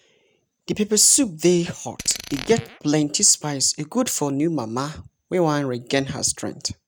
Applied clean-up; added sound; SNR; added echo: neural mask model RNNoise.